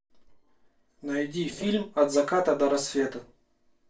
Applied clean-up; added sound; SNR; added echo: neural separator model SepFormer DNS4.